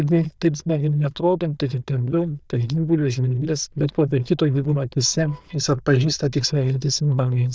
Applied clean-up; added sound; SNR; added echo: neural diffusion model UNIVERSE++.